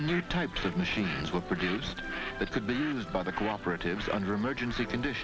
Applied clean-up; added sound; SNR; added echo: none; Bird; 11 dB; none.